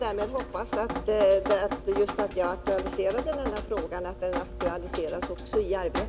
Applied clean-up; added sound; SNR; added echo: none; Drip; 6 dB; none.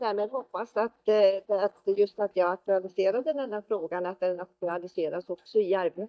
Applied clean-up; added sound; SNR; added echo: neural mask model DeepFilterNet 3.